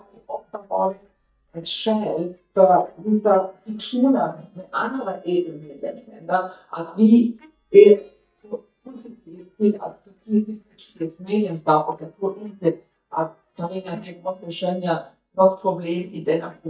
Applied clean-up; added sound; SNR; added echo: neural mask model DeepFilterNet 3.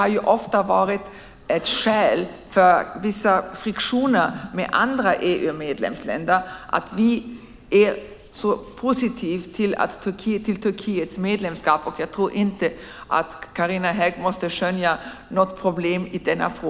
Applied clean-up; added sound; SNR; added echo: none; none; none; none.